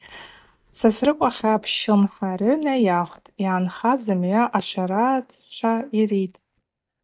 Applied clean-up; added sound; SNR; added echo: neural mask model DeepFilterNet 3.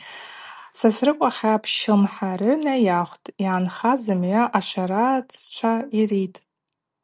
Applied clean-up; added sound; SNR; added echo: none; none; none; none.